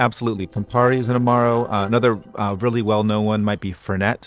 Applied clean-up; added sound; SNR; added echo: neural separator model SepFormer DNS4.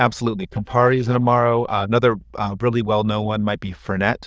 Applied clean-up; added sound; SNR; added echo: neural diffusion model UNIVERSE++.